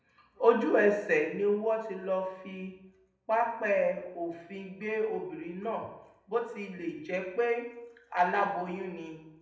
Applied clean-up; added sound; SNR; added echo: none; none; none; reverberation time 0.7 s.